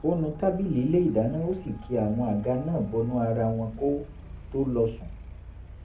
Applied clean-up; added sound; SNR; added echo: none; Traffic noise, roadway noise; 15 dB; reverberation time 0.3 s.